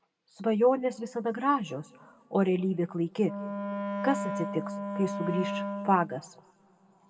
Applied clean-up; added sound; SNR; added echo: none; Wind instrument, woodwind instrument; 5 dB; reverberation time 2.0 s.